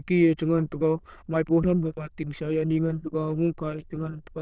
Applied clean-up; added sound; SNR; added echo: neural diffusion model UNIVERSE++.